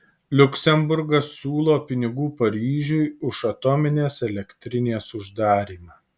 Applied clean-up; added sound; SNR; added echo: none; none; none; none.